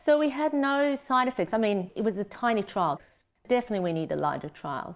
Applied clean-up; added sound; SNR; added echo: none; none; none; none.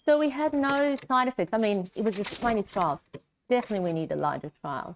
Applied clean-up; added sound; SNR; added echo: neural mask model RNNoise.